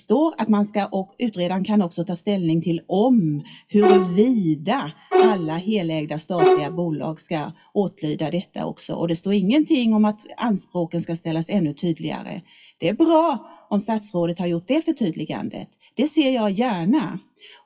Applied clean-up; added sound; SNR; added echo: classical method WPE with log-MMSE.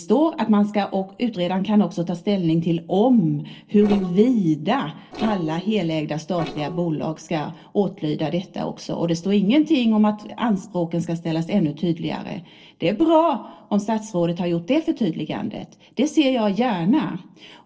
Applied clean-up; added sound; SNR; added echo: neural separator model SepFormer DNS4.